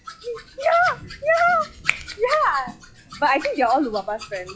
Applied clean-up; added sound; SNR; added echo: classical method log-MMSE.